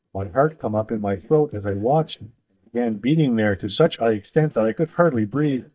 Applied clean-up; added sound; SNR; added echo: neural mask model DeepFilterNet 3.